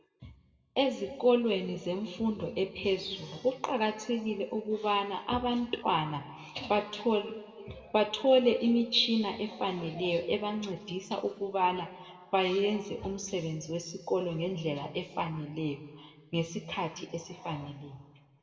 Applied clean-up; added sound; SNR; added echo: none; none; none; reverberation time 1.3 s.